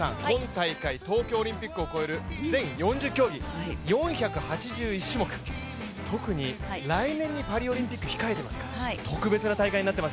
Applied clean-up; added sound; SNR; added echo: none; none; none; none.